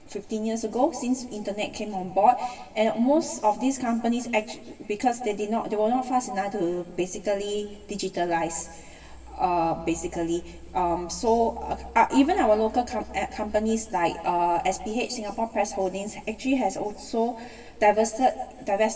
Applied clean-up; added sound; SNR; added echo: none; none; none; reverberation time 1.3 s.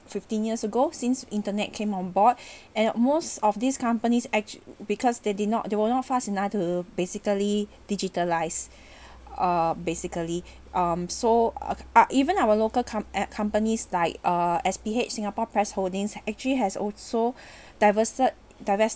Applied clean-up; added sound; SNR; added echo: none; none; none; none.